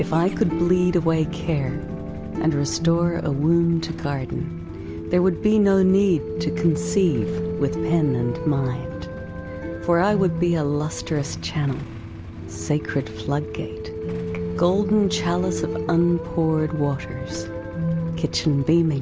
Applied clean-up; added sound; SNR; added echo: none; Idling / Engine starting / Motorcycle / Accelerating, revving, vroom; 15 dB; none.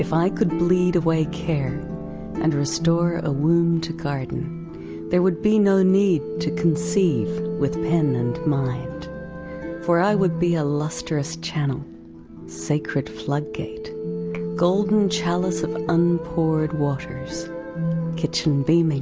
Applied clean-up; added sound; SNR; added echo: none; none; none; none.